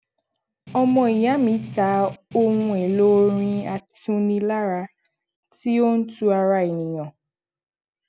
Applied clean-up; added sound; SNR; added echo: none; Strum; 16 dB; none.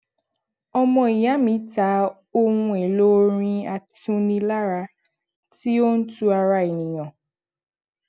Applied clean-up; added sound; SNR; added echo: none; none; none; none.